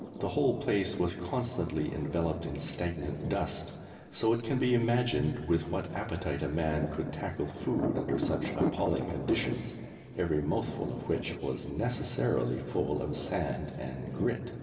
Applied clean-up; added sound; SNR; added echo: none; Thunder; 9 dB; reverberation time 2.8 s.